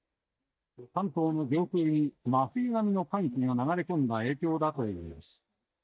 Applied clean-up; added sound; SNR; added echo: neural mask model DeepFilterNet 3.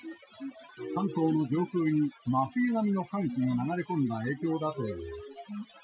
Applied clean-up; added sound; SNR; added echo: classical method Wiener filter.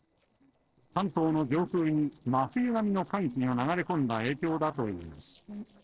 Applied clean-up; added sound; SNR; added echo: neural separator model SepFormer DNS4.